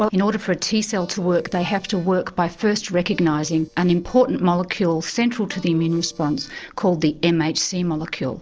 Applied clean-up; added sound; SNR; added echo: neural separator model SepFormer DNS4.